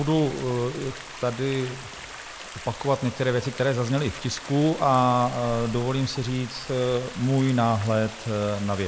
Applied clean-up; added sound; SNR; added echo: none; Stream; 14 dB; none.